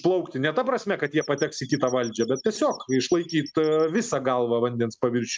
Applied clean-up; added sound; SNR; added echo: neural mask model RNNoise.